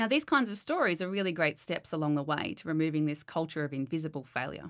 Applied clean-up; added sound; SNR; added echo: none; none; none; none.